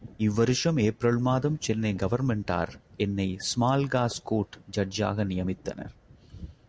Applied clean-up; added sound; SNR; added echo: none; none; none; none.